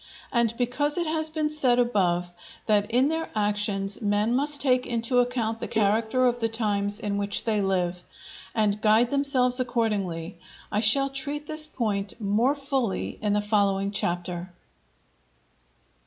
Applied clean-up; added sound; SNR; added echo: none; Bowed string instrument; 12 dB; none.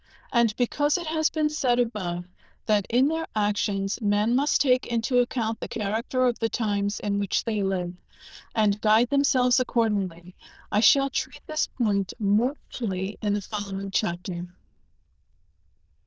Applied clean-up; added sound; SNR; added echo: neural diffusion model UNIVERSE++.